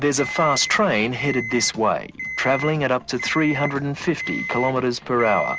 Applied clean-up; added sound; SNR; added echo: none; Alarm; 10 dB; none.